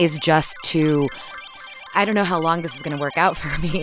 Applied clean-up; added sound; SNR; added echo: none; Keyboard (musical); 17 dB; none.